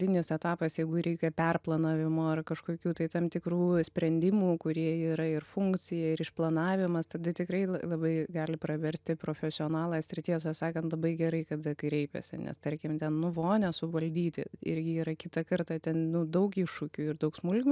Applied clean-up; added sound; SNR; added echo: none; none; none; none.